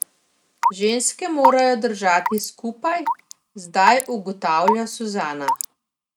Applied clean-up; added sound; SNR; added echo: neural mask model RNNoise.